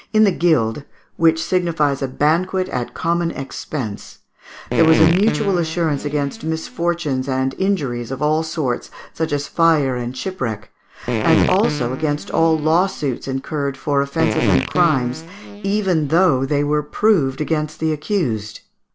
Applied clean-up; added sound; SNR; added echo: none; Fart; 5 dB; none.